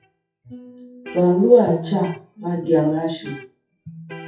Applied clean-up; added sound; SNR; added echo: classical method WPE with log-MMSE.